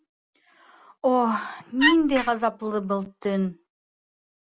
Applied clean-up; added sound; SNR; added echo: none; Wood; -1 dB; none.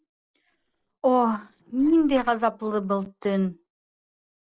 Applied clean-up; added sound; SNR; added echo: neural separator model SepFormer DNS4.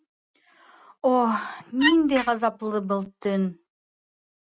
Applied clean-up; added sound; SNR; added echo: neural mask model RNNoise.